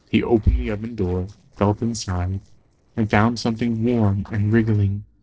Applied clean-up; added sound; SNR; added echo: neural separator model SepFormer DNS4.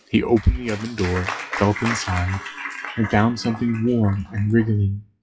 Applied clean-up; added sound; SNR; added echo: classical method WPE with log-MMSE.